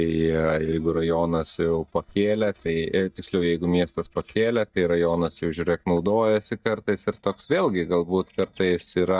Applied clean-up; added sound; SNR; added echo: neural mask model DeepFilterNet 3.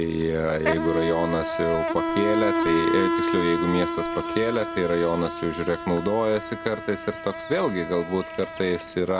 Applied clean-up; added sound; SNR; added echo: none; Insect; 3 dB; none.